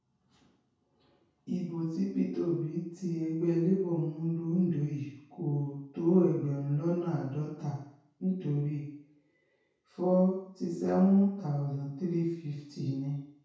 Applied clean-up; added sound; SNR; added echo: none; none; none; reverberation time 0.6 s.